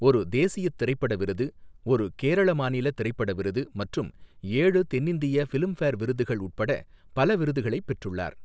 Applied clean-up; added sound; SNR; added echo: none; none; none; none.